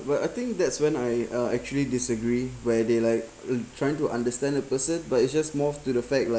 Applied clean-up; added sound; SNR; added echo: none; none; none; none.